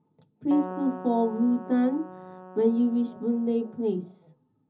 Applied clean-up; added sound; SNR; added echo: none; Keyboard (musical); 14 dB; reverberation time 0.4 s.